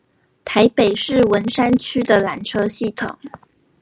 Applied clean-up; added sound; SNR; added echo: none; none; none; none.